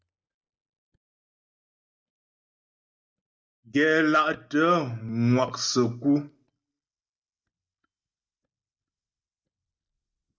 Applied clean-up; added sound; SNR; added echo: neural mask model DeepFilterNet 3.